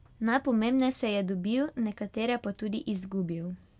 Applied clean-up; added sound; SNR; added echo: none; none; none; none.